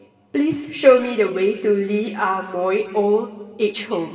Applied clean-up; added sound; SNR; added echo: none; none; none; reverberation time 2.4 s.